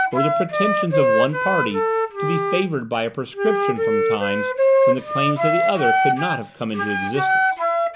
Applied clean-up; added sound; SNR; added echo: none; Wind instrument, woodwind instrument; -5 dB; none.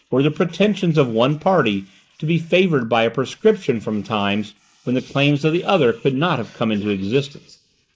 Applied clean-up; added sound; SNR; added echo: neural mask model Resemble Enhance denoiser.